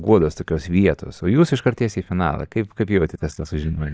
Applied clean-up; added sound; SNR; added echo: neural mask model DeepFilterNet 3.